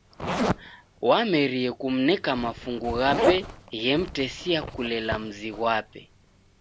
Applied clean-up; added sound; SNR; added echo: none; Zipper (clothing); 6 dB; none.